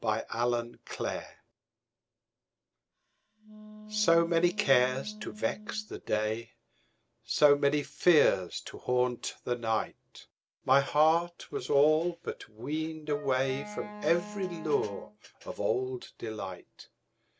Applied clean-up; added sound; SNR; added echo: none; Wind instrument, woodwind instrument + Wind instrument, woodwind instrument; 15 dB; none.